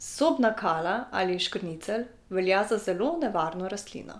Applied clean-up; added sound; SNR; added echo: none; none; none; none.